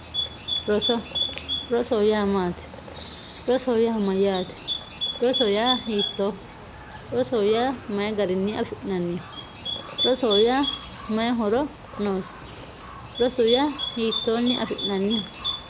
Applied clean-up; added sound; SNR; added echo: none; Bird; 7 dB; none.